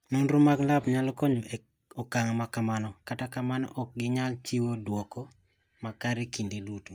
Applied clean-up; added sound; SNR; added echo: neural mask model DeepFilterNet 3.